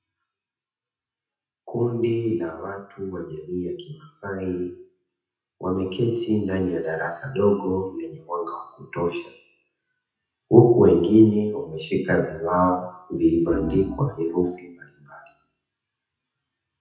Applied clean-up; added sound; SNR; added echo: classical method WPE with log-MMSE.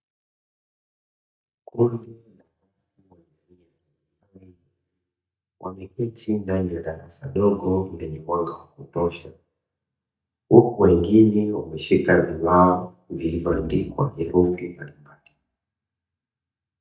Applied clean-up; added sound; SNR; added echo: neural mask model DeepFilterNet 3.